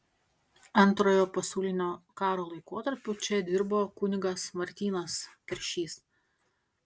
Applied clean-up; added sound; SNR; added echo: none; none; none; none.